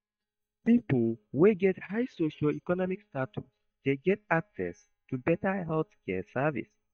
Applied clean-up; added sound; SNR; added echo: neural mask model DeepFilterNet 3.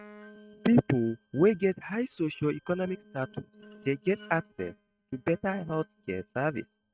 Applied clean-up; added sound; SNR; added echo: neural mask model RNNoise.